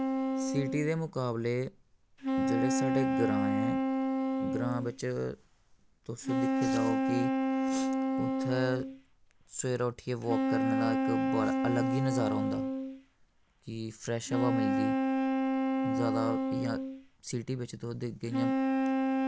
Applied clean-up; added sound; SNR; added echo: none; Wind instrument, woodwind instrument; -4 dB; none.